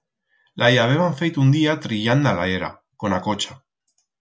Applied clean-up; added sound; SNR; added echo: none; none; none; none.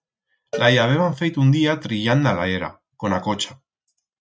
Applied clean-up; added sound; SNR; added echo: neural mask model RNNoise.